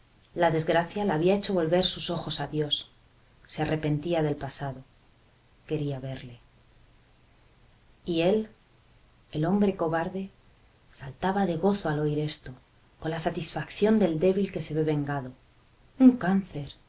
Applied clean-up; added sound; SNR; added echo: none; none; none; none.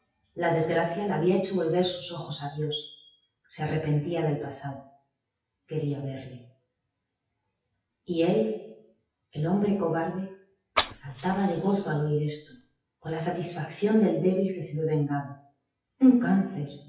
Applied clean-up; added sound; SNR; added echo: classical method WPE with log-MMSE.